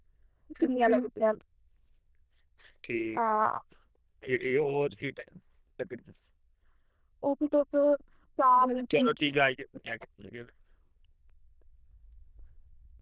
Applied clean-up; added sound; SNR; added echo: neural diffusion model UNIVERSE++.